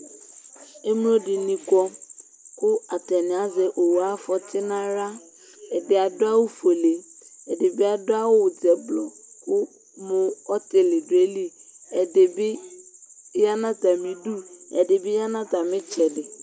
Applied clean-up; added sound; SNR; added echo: none; none; none; none.